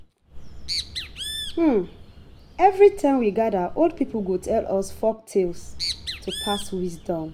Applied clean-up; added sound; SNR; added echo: none; Bird; 11 dB; none.